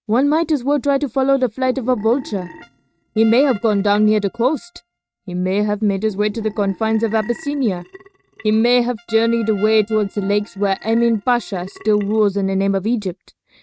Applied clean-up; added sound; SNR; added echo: neural mask model RNNoise.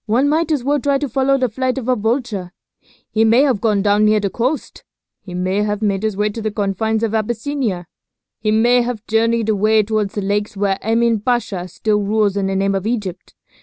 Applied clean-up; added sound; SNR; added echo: none; none; none; none.